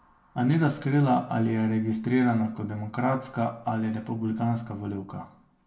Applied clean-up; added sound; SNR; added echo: none; none; none; reverberation time 0.2 s.